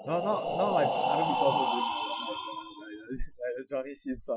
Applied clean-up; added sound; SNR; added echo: classical method Wiener filter.